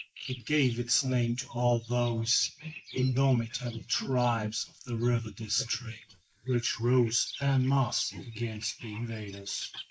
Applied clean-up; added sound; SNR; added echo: neural mask model Resemble Enhance denoiser.